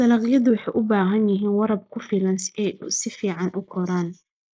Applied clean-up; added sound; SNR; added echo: neural mask model Resemble Enhance denoiser.